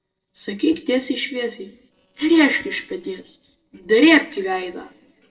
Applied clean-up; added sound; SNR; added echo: neural separator model SepFormer DNS4.